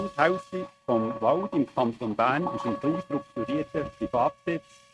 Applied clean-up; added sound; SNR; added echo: neural mask model RNNoise.